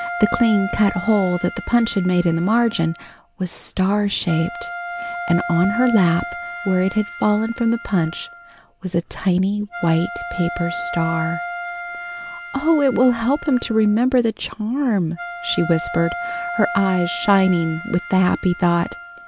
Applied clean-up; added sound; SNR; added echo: none; Wind instrument, woodwind instrument; 10 dB; none.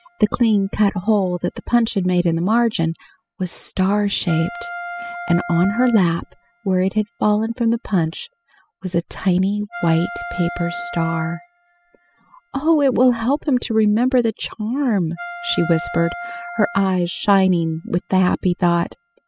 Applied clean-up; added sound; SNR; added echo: classical method spectral subtraction.